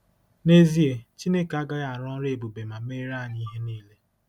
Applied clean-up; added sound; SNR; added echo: none; none; none; none.